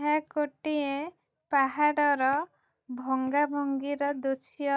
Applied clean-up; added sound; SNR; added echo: neural mask model DeepFilterNet 3.